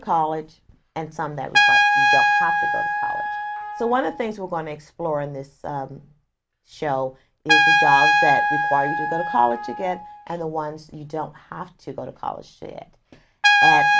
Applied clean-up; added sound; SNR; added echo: none; Trumpet; -4 dB; none.